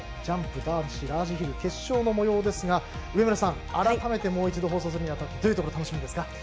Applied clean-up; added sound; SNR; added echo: none; none; none; none.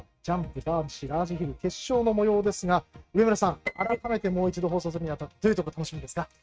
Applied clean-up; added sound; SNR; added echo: neural mask model RNNoise.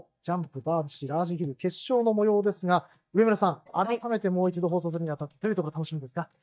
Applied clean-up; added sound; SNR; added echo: neural mask model DeepFilterNet 3.